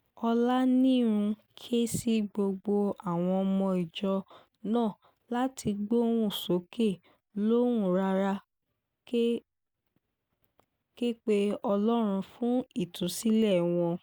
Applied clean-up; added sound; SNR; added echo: none; none; none; none.